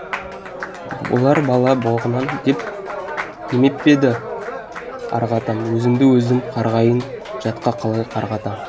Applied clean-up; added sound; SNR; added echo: none; Applause; 10 dB; none.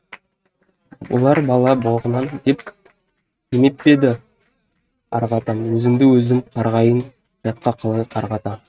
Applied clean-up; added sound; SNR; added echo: neural mask model RNNoise.